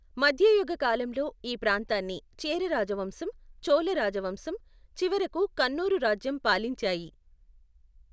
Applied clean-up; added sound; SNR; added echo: none; none; none; none.